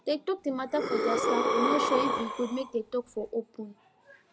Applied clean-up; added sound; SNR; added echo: none; Breathing; -2 dB; none.